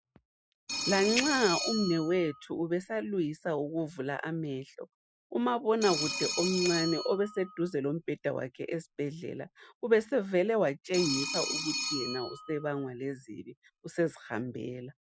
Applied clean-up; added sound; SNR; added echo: classical method Wiener filter.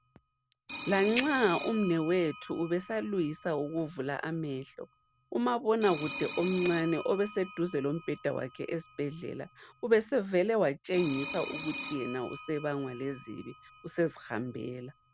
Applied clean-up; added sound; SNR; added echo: none; Telephone; 8 dB; none.